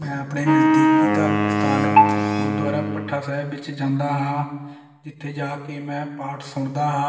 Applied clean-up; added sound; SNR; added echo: none; Wind instrument, woodwind instrument; -4 dB; reverberation time 1.2 s.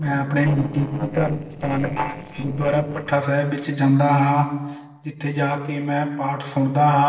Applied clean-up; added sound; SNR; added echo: neural separator model SepFormer DNS4.